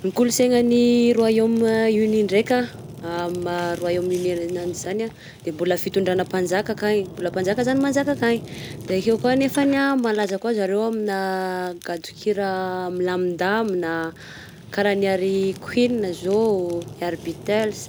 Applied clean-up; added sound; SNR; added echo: none; Fire; 17 dB; none.